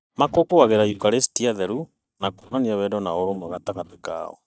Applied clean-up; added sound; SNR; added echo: neural mask model DeepFilterNet 3.